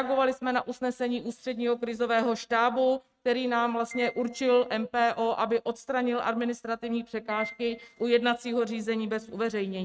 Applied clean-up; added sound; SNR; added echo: neural mask model RNNoise.